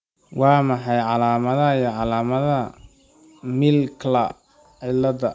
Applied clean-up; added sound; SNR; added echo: none; none; none; none.